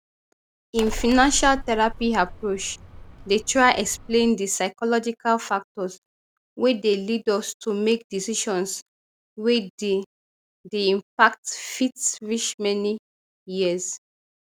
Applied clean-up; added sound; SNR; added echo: none; Bird; 10 dB; none.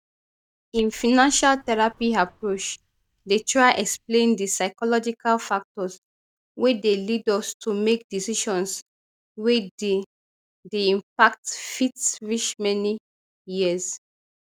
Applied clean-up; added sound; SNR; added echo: neural mask model DeepFilterNet 3.